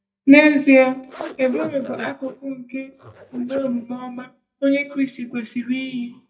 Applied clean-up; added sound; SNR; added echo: neural mask model DeepFilterNet 3.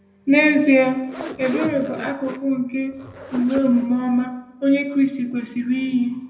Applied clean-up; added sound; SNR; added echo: none; Zipper (clothing); 14 dB; reverberation time 0.7 s.